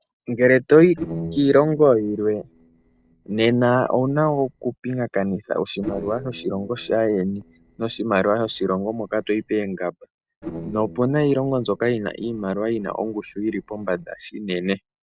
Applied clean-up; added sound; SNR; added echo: neural separator model SepFormer DNS4.